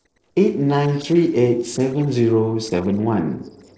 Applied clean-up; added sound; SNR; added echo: neural separator model SepFormer DNS4.